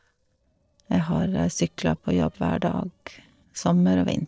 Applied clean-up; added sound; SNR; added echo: neural separator model SepFormer DNS4.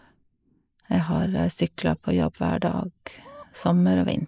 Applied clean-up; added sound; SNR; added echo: neural mask model Resemble Enhance denoiser.